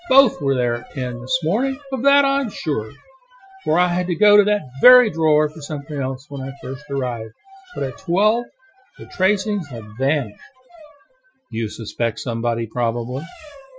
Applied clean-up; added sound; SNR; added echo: classical method Wiener filter.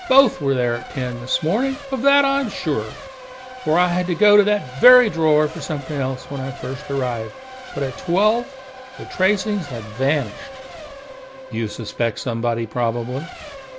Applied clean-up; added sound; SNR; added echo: none; Race car, auto racing / Accelerating, revving, vroom / Mechanisms; 15 dB; none.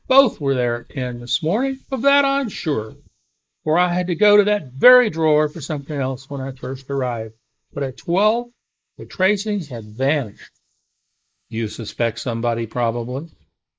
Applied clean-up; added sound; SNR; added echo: neural mask model Resemble Enhance denoiser.